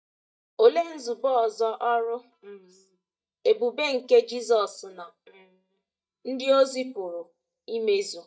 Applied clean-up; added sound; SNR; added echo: neural mask model DeepFilterNet 3.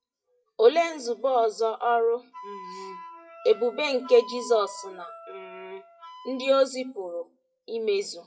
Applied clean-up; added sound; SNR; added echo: classical method WPE with log-MMSE.